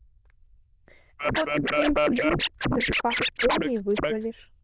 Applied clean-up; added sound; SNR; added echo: neural diffusion model UNIVERSE++.